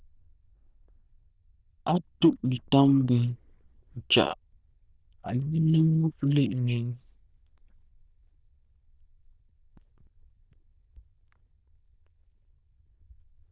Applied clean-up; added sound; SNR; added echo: neural diffusion model UNIVERSE++.